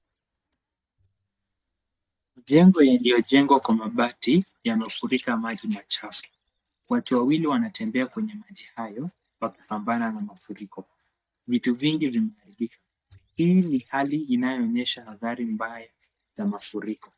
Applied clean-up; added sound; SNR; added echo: neural mask model DeepFilterNet 3.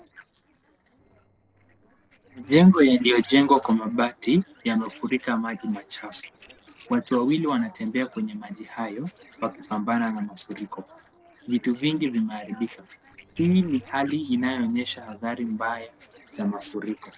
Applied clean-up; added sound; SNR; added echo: neural separator model SepFormer DNS4.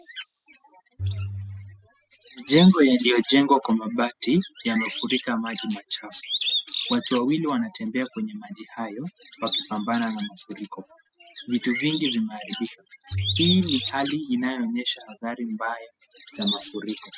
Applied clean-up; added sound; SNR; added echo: classical method spectral subtraction.